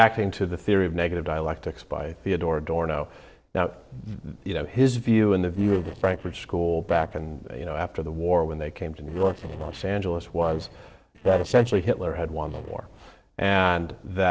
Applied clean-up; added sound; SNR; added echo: neural separator model SepFormer DNS4.